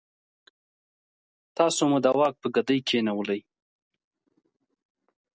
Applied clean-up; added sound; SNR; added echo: none; none; none; none.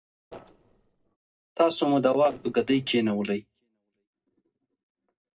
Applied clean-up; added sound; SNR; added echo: neural separator model SepFormer DNS4.